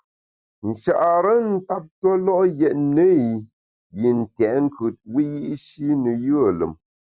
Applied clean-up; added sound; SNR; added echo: none; none; none; none.